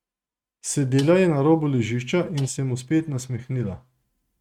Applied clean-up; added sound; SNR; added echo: neural mask model RNNoise.